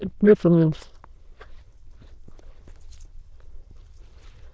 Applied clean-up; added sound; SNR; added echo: neural diffusion model UNIVERSE++.